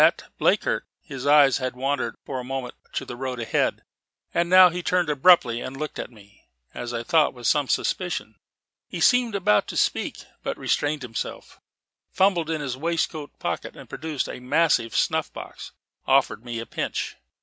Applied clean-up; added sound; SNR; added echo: none; none; none; none.